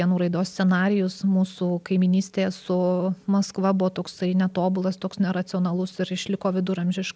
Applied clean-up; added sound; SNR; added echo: none; none; none; none.